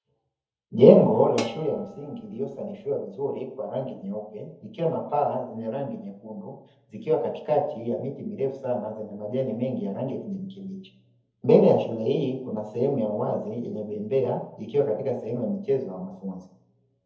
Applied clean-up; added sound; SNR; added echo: none; Dishes, pots, and pans; 16 dB; reverberation time 0.7 s.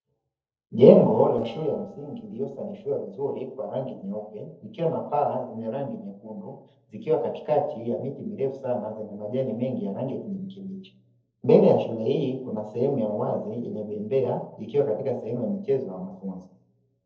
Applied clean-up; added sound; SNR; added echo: neural separator model SepFormer DNS4.